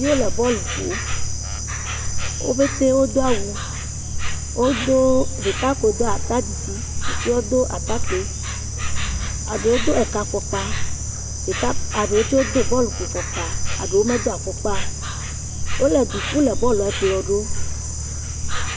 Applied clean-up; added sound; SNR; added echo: none; Insect; 1 dB; none.